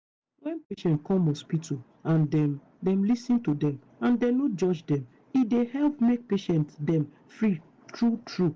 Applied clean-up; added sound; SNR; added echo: none; none; none; none.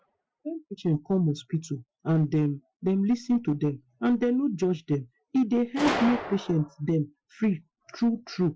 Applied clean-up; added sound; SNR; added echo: classical method Wiener filter.